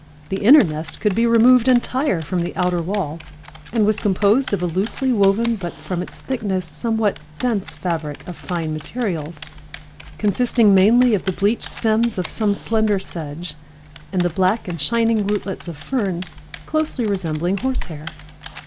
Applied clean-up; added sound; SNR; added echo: none; Typing; 18 dB; none.